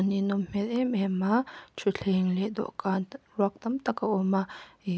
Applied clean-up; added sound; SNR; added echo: none; none; none; none.